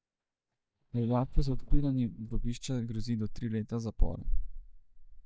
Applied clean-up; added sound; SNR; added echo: neural mask model DeepFilterNet 3.